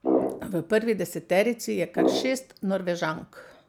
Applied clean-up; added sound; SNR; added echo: none; Brass instrument; 1 dB; none.